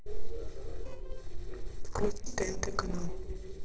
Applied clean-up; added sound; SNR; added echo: neural separator model SepFormer DNS4.